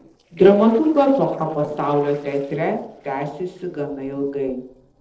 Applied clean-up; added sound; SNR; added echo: neural separator model SepFormer DNS4.